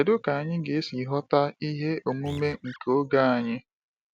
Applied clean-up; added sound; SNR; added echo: none; Animal; 19 dB; none.